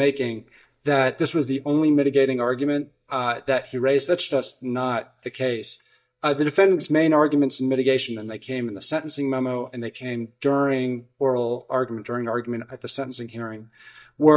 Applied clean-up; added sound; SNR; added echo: neural mask model DeepFilterNet 3.